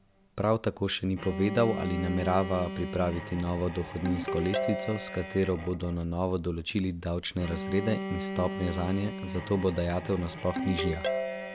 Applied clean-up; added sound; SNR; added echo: none; Bowed string instrument + Ringtone; 6 dB; none.